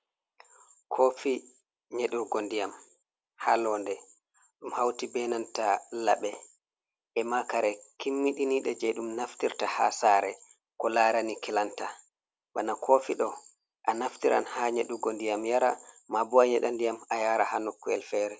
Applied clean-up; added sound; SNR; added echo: none; none; none; none.